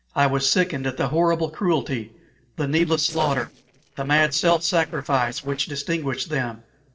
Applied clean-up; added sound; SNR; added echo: neural separator model SepFormer DNS4.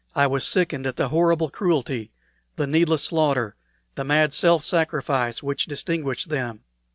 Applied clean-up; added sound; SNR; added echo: none; none; none; none.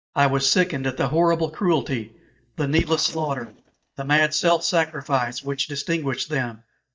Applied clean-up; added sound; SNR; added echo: neural mask model DeepFilterNet 3.